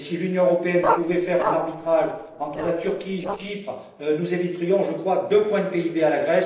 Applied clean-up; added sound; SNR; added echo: neural separator model SepFormer DNS4.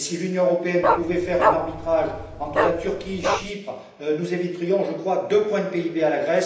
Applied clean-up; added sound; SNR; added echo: none; Bark; 1 dB; reverberation time 0.9 s.